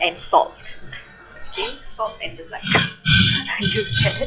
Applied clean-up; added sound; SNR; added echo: classical method log-MMSE.